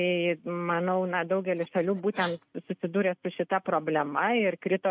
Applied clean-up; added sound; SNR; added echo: neural mask model RNNoise.